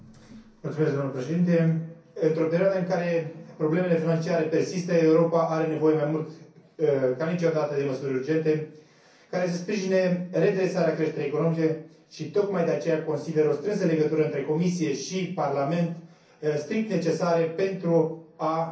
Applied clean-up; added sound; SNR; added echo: none; none; none; reverberation time 0.6 s.